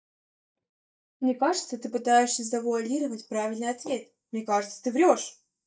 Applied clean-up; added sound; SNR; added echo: neural mask model DeepFilterNet 3.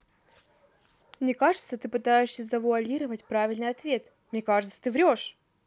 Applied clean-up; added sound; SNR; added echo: none; none; none; none.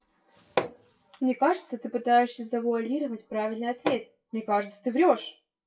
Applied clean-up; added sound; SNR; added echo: classical method WPE with log-MMSE.